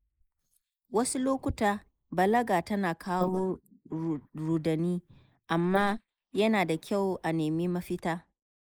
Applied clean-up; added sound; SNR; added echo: neural mask model Resemble Enhance denoiser.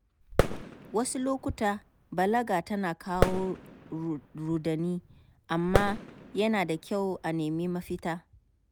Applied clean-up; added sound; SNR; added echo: none; Fireworks; 3 dB; none.